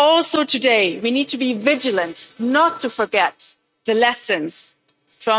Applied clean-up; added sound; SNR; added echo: neural mask model RNNoise.